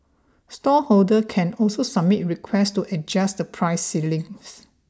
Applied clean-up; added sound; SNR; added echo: none; none; none; none.